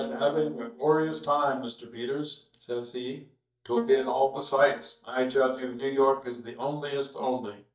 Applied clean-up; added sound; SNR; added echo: neural mask model DeepFilterNet 3.